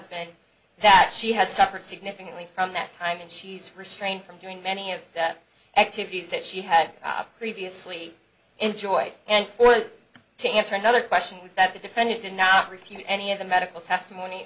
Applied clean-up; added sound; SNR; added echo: none; none; none; none.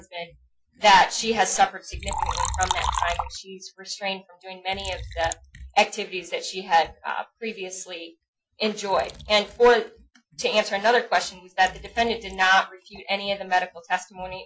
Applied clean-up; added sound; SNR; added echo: classical method Wiener filter.